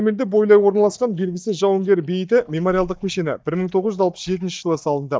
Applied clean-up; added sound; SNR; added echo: neural mask model DeepFilterNet 3.